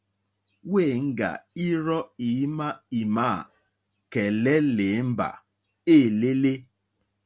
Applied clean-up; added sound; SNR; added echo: none; none; none; none.